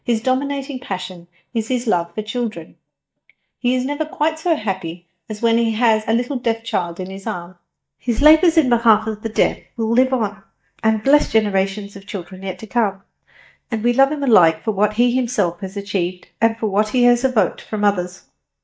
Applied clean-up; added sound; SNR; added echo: neural mask model DeepFilterNet 3.